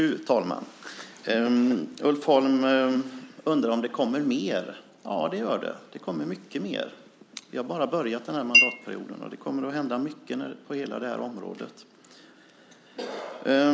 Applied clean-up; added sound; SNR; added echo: none; Chink, clink; -3 dB; none.